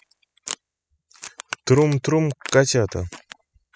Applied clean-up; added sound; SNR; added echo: classical method spectral subtraction.